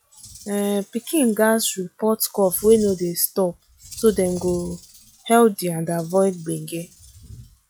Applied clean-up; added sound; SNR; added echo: classical method log-MMSE.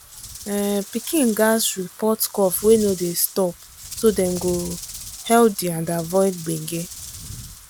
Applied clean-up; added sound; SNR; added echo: none; Rattle / Rattle (instrument) + Wind / Rain; 15 dB; none.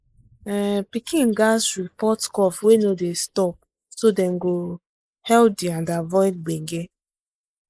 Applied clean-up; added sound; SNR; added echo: neural mask model Resemble Enhance denoiser.